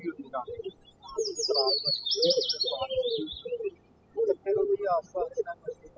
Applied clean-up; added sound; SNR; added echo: classical method spectral subtraction.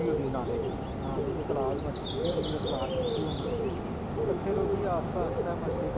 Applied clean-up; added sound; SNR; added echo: none; Bird; -5 dB; none.